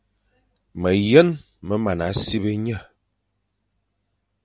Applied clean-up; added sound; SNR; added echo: none; none; none; none.